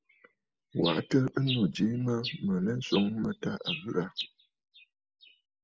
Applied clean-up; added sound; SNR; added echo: neural mask model Resemble Enhance denoiser.